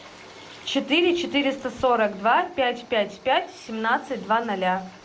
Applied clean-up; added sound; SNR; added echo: none; none; none; none.